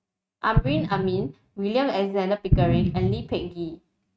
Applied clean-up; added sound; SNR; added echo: neural mask model RNNoise.